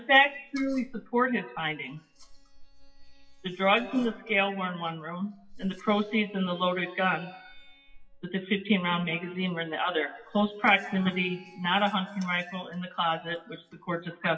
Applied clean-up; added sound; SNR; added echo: classical method WPE with log-MMSE.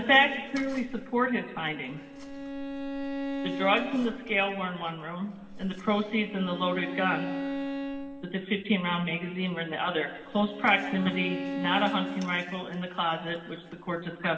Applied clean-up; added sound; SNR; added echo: none; Bowed string instrument; 9 dB; reverberation time 2.1 s.